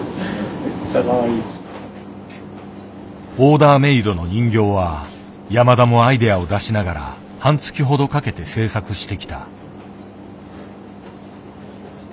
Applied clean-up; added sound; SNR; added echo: none; none; none; none.